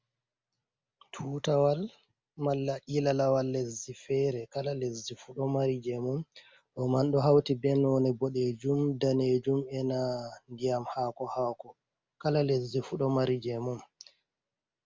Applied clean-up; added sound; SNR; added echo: none; none; none; none.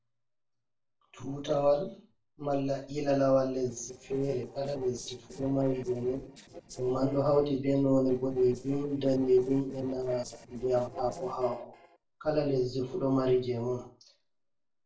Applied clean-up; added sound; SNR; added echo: neural separator model SepFormer DNS4.